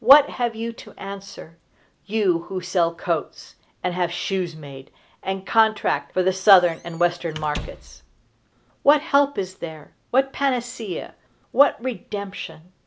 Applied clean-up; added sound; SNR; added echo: none; Squeak / Slam; 15 dB; none.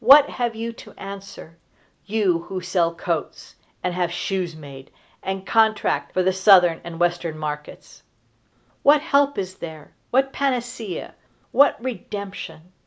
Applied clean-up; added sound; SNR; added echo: none; none; none; none.